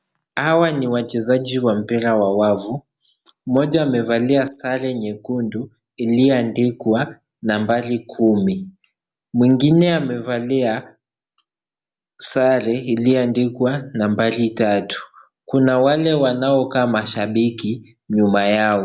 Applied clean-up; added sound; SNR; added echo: none; none; none; none.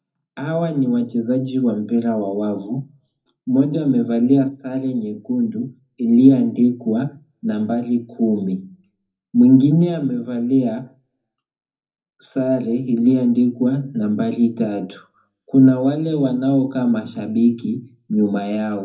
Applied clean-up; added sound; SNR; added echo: none; none; none; reverberation time 0.3 s.